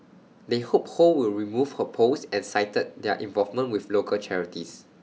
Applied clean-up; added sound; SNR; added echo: none; none; none; none.